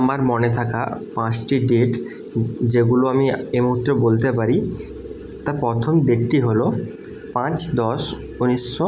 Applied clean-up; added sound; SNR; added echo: none; none; none; none.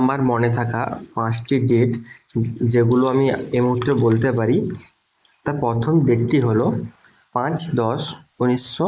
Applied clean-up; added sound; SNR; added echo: neural mask model Resemble Enhance denoiser.